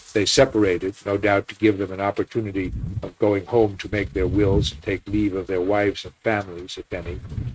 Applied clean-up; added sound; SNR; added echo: neural mask model RNNoise.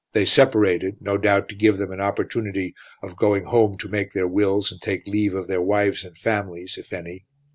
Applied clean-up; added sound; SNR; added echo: none; none; none; none.